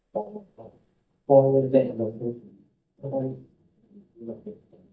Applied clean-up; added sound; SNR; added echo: neural mask model DeepFilterNet 3.